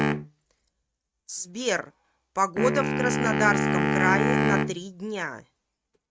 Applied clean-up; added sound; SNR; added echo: neural mask model RNNoise.